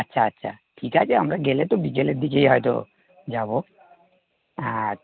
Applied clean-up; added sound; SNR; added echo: none; none; none; none.